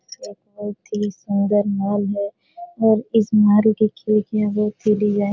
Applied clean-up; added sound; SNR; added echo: none; none; none; none.